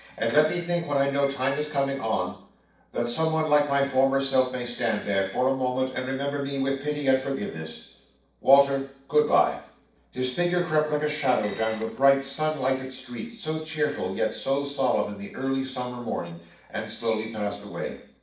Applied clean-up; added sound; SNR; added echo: neural separator model SepFormer DNS4.